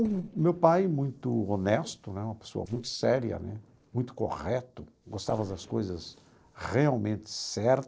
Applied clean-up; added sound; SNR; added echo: neural separator model SepFormer DNS4.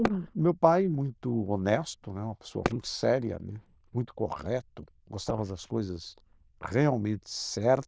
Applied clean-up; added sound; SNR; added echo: neural diffusion model UNIVERSE++.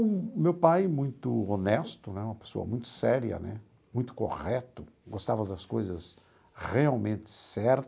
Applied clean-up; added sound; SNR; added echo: none; none; none; none.